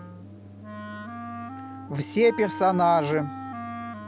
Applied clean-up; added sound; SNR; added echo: none; Wind instrument, woodwind instrument; 10 dB; none.